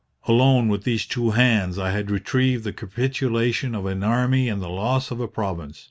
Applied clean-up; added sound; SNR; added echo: none; none; none; none.